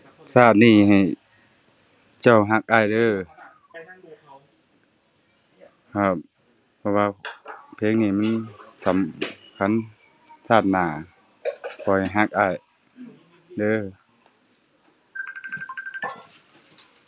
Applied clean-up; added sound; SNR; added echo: none; none; none; none.